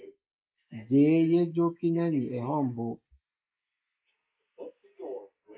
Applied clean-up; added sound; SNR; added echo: neural mask model Resemble Enhance denoiser.